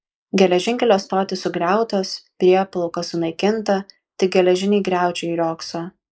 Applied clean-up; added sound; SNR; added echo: neural mask model Resemble Enhance denoiser.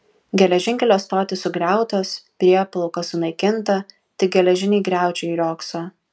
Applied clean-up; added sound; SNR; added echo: none; none; none; none.